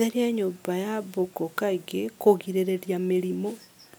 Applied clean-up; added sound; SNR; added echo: none; none; none; none.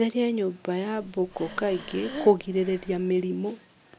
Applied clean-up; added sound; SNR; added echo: none; Breathing; 14 dB; none.